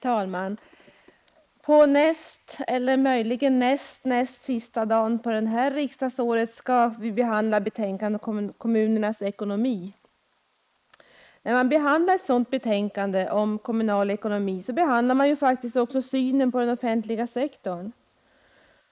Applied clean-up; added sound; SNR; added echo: neural mask model Resemble Enhance denoiser.